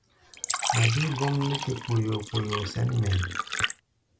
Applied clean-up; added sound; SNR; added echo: none; Fill (with liquid); 4 dB; none.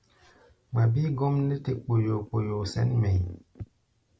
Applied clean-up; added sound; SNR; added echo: none; none; none; none.